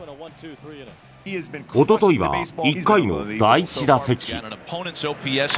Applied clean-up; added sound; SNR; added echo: none; none; none; none.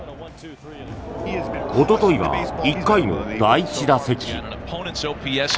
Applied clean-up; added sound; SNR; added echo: none; Crowd; 9 dB; none.